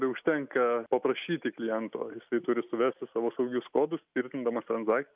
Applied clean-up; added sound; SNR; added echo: none; none; none; none.